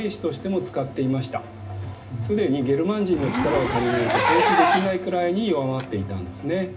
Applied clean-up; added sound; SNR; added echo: none; Zipper (clothing); 3 dB; reverberation time 0.4 s.